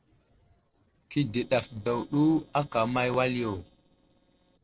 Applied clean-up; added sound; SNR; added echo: neural separator model SepFormer DNS4.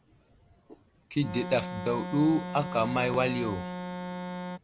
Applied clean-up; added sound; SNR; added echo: none; Organ; 6 dB; none.